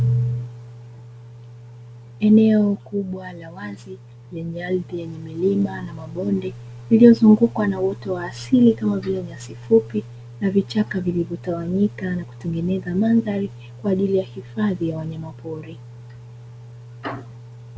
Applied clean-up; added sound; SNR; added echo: none; none; none; none.